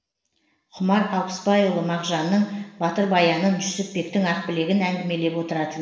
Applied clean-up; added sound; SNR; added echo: none; none; none; reverberation time 1.2 s.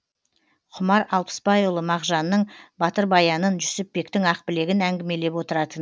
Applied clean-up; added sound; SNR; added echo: none; none; none; none.